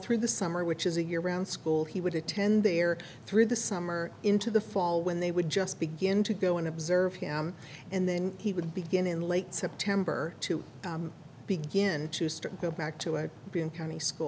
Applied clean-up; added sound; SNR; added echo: none; none; none; none.